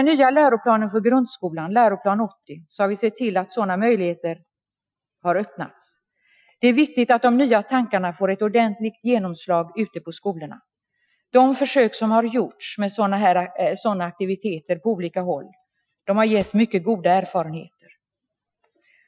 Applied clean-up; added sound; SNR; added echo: classical method Wiener filter.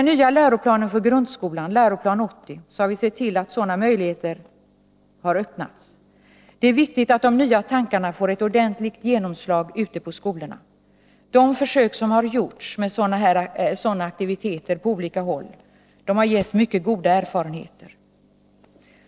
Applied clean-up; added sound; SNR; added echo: neural separator model SepFormer DNS4.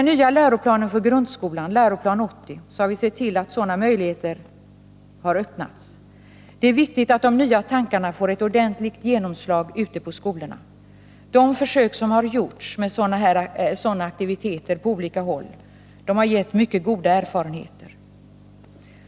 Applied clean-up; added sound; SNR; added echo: none; none; none; none.